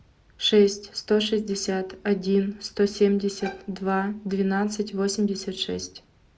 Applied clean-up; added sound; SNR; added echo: none; Bowed string instrument; 18 dB; none.